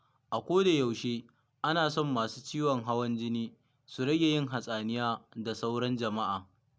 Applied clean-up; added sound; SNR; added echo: none; none; none; none.